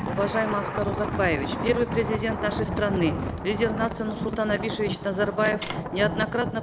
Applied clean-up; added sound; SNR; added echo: none; Thunder + Tap; 3 dB; none.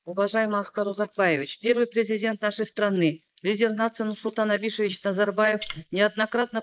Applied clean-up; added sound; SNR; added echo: neural mask model Resemble Enhance denoiser.